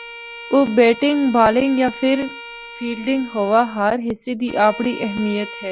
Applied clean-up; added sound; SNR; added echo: none; Bowed string instrument; 16 dB; none.